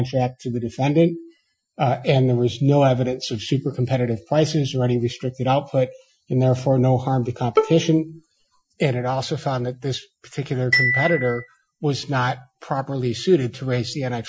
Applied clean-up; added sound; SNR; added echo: classical method Wiener filter.